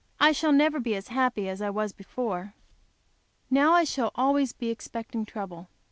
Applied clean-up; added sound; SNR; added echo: none; none; none; none.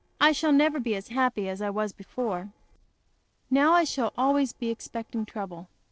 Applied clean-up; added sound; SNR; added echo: neural separator model SepFormer DNS4.